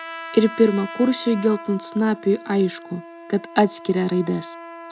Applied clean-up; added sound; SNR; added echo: none; Trumpet; 15 dB; none.